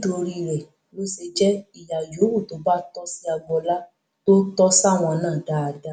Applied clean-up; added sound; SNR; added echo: none; none; none; none.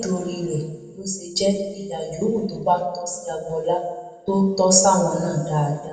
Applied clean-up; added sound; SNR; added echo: none; none; none; reverberation time 1.4 s.